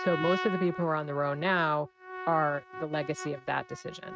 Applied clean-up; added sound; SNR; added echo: neural mask model RNNoise.